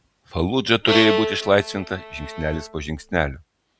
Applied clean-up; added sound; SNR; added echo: none; Bowed string instrument; 4 dB; none.